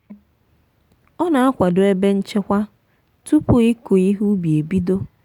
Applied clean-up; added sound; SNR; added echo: none; none; none; none.